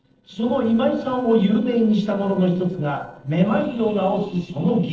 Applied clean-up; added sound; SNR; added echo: neural separator model SepFormer DNS4.